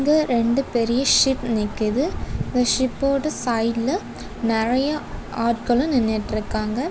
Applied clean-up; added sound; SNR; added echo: none; Engine; 17 dB; none.